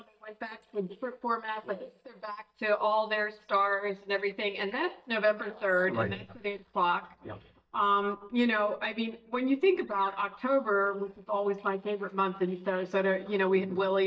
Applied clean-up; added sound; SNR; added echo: neural mask model DeepFilterNet 3.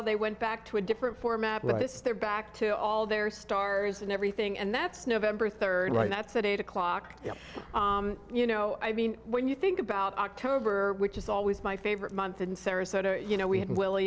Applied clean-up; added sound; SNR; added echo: none; none; none; none.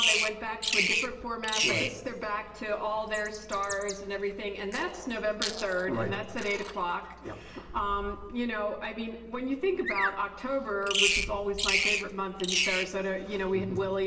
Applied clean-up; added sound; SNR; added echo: none; Bird vocalization, bird call, bird song; 2 dB; reverberation time 1.1 s.